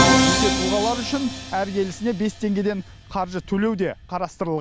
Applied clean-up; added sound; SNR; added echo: none; Musical instrument; 0 dB; none.